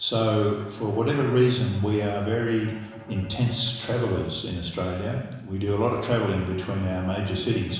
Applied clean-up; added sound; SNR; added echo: none; Bowed string instrument; 19 dB; reverberation time 1.0 s.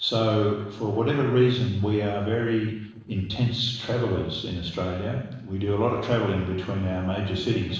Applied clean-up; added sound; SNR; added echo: neural separator model SepFormer DNS4.